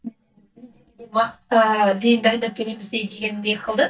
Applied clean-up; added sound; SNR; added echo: neural mask model DeepFilterNet 3.